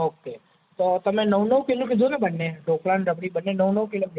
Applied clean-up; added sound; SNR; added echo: none; none; none; none.